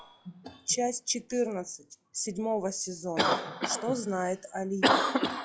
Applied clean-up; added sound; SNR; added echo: classical method log-MMSE.